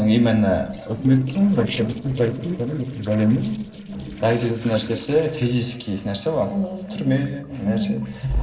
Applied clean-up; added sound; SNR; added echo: neural separator model SepFormer DNS4.